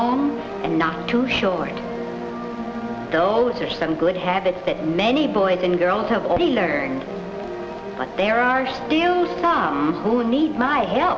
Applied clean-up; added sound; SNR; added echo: none; none; none; none.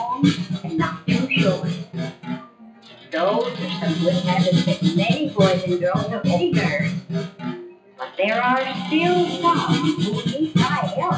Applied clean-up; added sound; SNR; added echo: classical method WPE with log-MMSE.